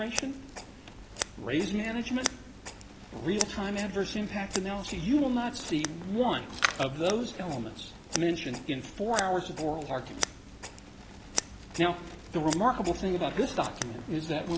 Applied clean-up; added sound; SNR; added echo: none; Scissors; 7 dB; none.